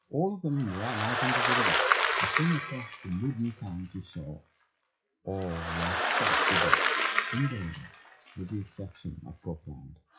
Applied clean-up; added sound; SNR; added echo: classical method WPE with log-MMSE.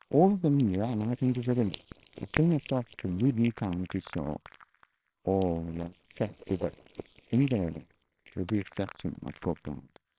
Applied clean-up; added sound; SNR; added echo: neural separator model SepFormer WHAMR!.